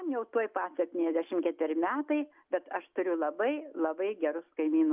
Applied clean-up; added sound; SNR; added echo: none; none; none; none.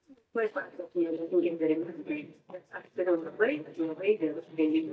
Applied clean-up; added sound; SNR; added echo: neural mask model DeepFilterNet 3.